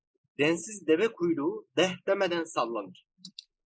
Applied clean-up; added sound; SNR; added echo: neural mask model Resemble Enhance denoiser.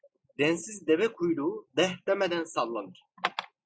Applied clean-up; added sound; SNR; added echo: none; none; none; none.